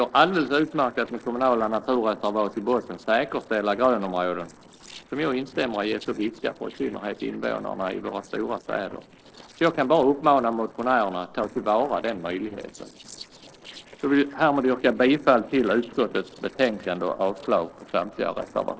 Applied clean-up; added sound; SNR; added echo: neural separator model SepFormer DNS4.